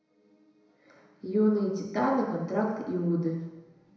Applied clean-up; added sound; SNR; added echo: none; none; none; reverberation time 1.0 s.